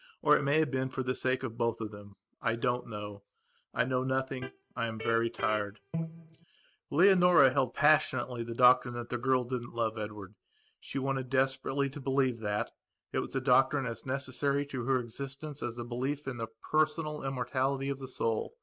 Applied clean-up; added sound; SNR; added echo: neural mask model RNNoise.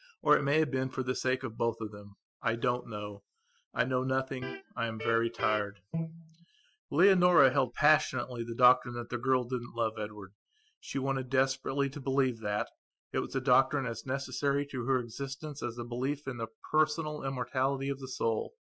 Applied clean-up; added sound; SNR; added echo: classical method Wiener filter.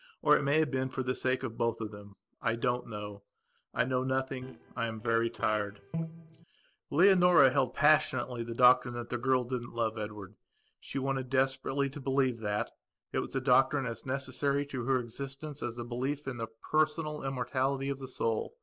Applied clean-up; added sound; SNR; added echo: neural separator model SepFormer DNS4.